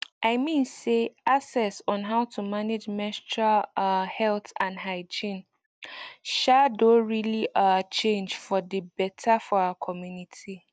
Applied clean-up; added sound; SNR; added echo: none; none; none; none.